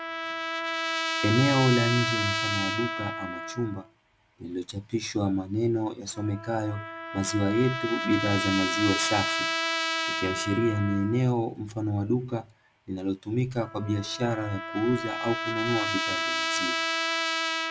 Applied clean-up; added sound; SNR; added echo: none; Trumpet; 3 dB; none.